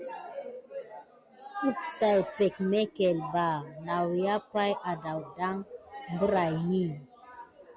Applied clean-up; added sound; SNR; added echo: none; none; none; none.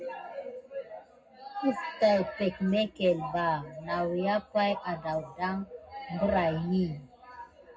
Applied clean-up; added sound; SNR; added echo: none; none; none; reverberation time 0.3 s.